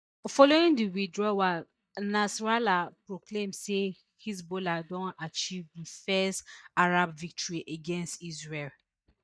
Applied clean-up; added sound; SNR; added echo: neural mask model DeepFilterNet 3.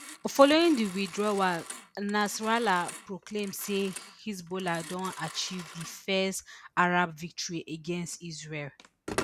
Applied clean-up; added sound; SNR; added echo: none; Telephone; 15 dB; none.